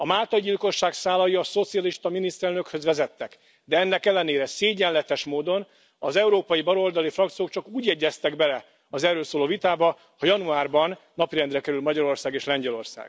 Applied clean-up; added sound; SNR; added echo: none; none; none; none.